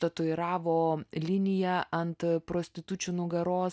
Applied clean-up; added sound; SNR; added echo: none; none; none; none.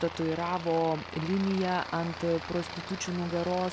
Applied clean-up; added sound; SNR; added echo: none; Aircraft; 11 dB; none.